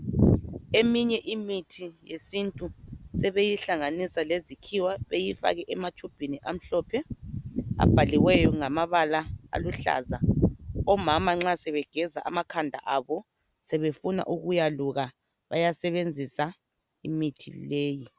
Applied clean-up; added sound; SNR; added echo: none; none; none; none.